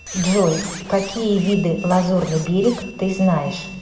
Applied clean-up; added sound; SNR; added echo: none; Squeak; 14 dB; reverberation time 1.4 s.